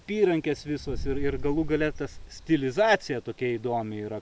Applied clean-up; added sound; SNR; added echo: none; Boom; 8 dB; none.